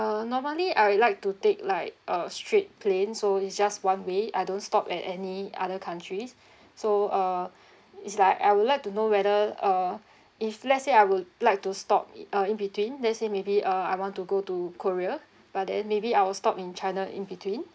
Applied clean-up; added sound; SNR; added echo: none; none; none; none.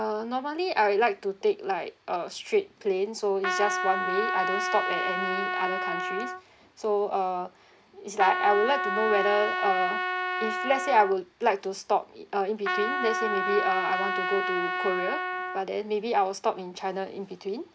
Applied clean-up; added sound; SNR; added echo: none; Trumpet; 1 dB; none.